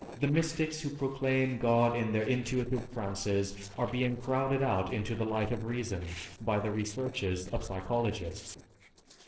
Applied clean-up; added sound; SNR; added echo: neural separator model SepFormer DNS4.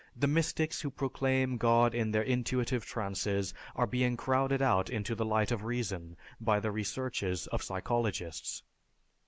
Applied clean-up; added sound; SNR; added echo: none; none; none; none.